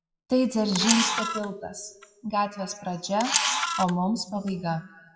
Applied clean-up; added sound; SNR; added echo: classical method WPE with log-MMSE.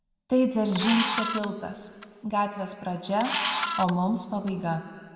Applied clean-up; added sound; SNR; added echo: none; Camera; 2 dB; reverberation time 1.9 s.